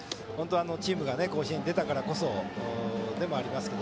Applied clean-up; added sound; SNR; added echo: none; none; none; none.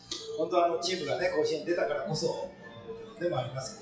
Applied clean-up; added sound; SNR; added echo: classical method WPE with log-MMSE.